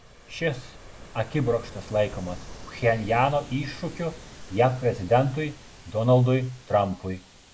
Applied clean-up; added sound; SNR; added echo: none; Ocean; 17 dB; none.